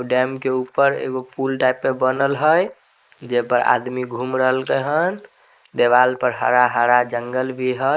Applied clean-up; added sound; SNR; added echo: neural mask model Resemble Enhance denoiser.